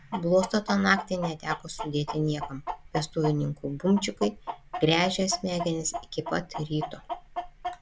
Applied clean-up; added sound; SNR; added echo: none; Chicken, rooster; 10 dB; none.